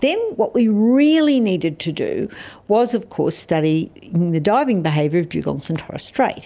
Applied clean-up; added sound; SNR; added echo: none; none; none; none.